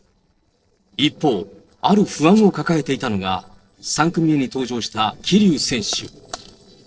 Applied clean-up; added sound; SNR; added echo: neural separator model SepFormer DNS4.